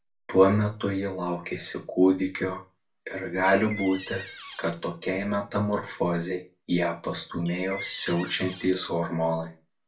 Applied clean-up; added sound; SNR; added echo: none; Door; 14 dB; reverberation time 0.3 s.